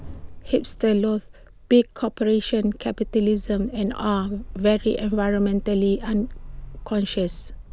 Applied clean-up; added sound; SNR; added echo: none; Sliding door; 14 dB; none.